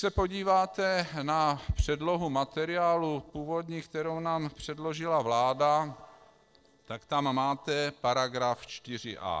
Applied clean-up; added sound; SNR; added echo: neural separator model SepFormer DNS4.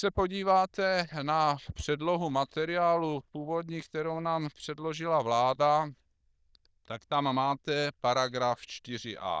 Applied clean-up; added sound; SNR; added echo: neural diffusion model UNIVERSE++.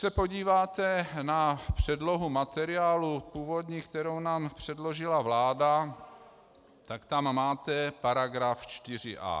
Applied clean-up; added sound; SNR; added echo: none; none; none; none.